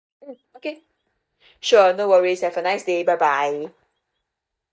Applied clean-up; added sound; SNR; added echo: neural mask model DeepFilterNet 3.